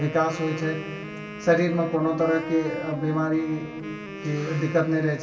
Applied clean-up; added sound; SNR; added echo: none; Wind instrument, woodwind instrument; 12 dB; reverberation time 0.2 s.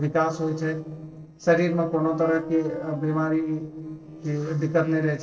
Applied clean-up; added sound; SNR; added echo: neural separator model SepFormer DNS4.